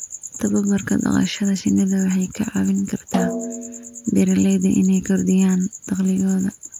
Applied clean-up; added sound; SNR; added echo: none; Snare drum; 11 dB; none.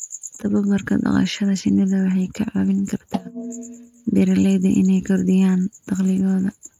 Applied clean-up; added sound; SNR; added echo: neural mask model RNNoise.